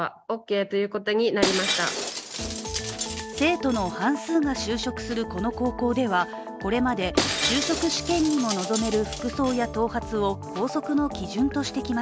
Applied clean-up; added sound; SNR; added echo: none; Shatter; 6 dB; none.